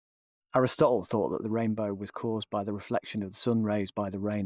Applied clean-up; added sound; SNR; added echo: neural mask model DeepFilterNet 3.